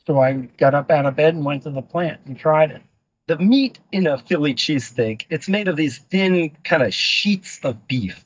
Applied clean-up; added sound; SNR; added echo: neural mask model DeepFilterNet 3.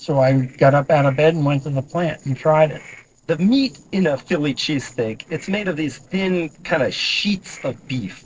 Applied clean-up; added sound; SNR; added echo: neural separator model SepFormer DNS4.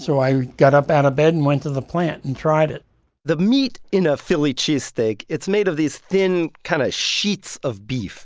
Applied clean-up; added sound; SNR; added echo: none; none; none; none.